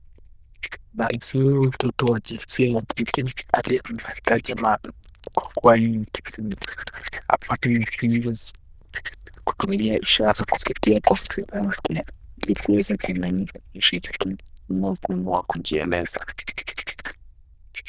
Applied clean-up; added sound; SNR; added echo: neural diffusion model UNIVERSE++.